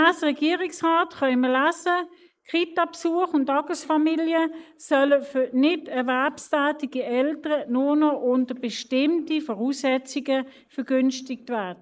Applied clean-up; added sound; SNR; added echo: neural mask model Resemble Enhance denoiser.